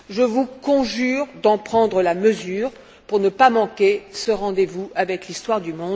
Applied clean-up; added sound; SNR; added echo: none; none; none; none.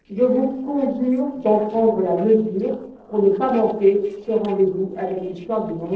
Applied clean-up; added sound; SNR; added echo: neural separator model SepFormer DNS4.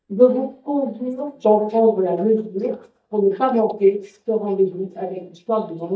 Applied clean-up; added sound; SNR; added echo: neural mask model DeepFilterNet 3.